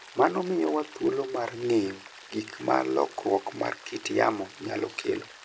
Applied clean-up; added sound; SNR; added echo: none; Rain; 19 dB; none.